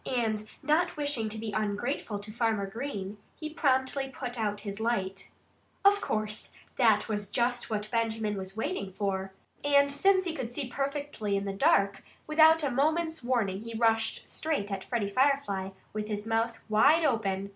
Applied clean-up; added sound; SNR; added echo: none; none; none; none.